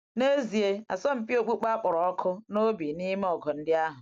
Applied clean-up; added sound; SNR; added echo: none; none; none; none.